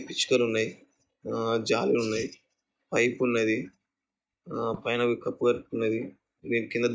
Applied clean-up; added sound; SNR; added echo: neural mask model DeepFilterNet 3.